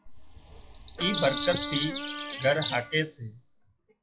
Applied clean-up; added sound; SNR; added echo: classical method log-MMSE.